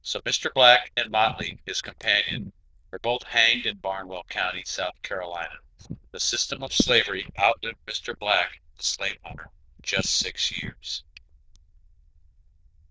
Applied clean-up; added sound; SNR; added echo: neural diffusion model UNIVERSE++.